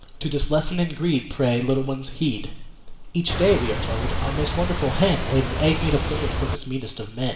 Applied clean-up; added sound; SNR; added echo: none; Boat, Water vehicle; 2 dB; reverberation time 0.9 s.